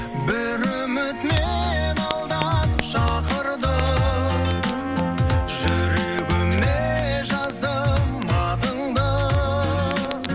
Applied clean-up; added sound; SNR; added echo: none; Brass instrument + Fire; 13 dB; none.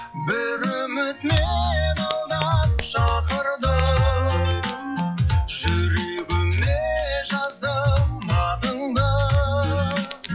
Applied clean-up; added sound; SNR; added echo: classical method log-MMSE.